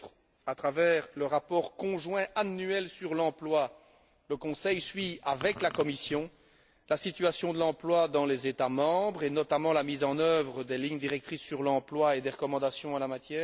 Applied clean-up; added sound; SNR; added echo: none; none; none; none.